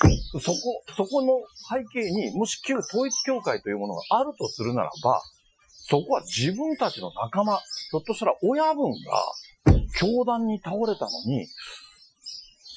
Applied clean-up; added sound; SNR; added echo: classical method Wiener filter.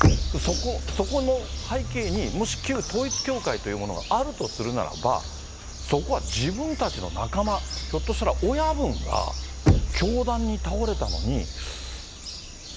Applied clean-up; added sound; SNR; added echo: none; Bird vocalization, bird call, bird song + Knock; 1 dB; none.